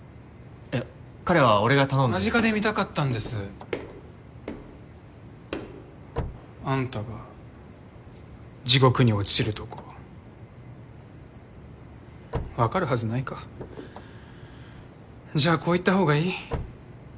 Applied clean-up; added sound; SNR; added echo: none; Slam / Car; 15 dB; none.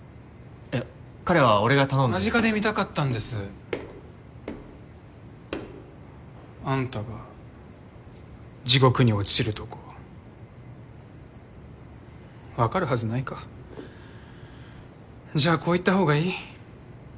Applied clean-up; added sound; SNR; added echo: none; none; none; none.